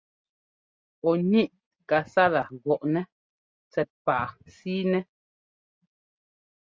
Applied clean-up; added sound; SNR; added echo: none; none; none; none.